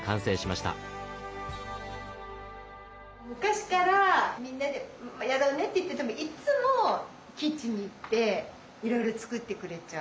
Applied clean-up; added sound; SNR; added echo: none; none; none; none.